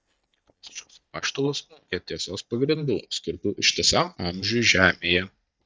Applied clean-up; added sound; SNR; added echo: neural mask model DeepFilterNet 3.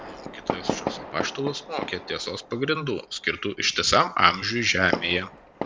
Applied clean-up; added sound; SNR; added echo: none; Fireworks; 9 dB; none.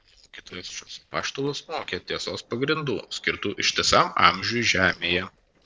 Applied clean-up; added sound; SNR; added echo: neural separator model SepFormer DNS4.